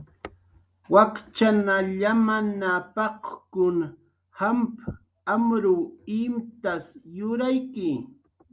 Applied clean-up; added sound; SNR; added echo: none; none; none; none.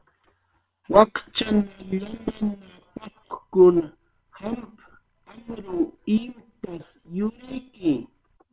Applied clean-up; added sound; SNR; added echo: neural separator model SepFormer WHAM!.